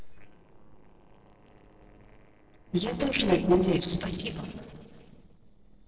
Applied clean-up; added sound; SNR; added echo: neural separator model SepFormer DNS4.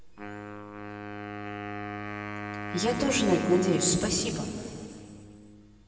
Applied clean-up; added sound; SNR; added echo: none; Wind instrument, woodwind instrument; 8 dB; reverberation time 2.6 s.